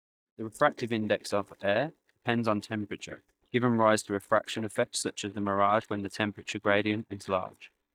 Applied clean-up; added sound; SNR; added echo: neural mask model DeepFilterNet 3.